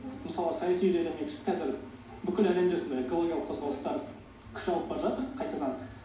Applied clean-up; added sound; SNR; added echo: none; Engine; 19 dB; reverberation time 0.6 s.